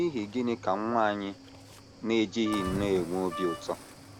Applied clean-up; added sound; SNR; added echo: none; Wind instrument, woodwind instrument + Cricket / Waves, surf; 12 dB; none.